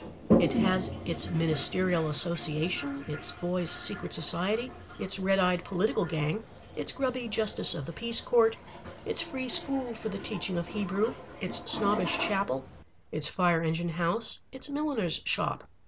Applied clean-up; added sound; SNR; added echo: none; Toilet flush; 6 dB; none.